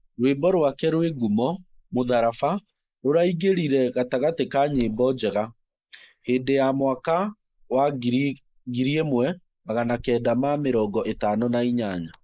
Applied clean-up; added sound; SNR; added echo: neural mask model Resemble Enhance denoiser.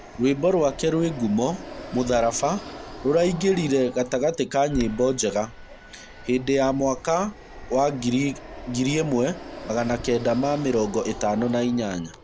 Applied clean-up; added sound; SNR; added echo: none; Fixed-wing aircraft, airplane; 15 dB; none.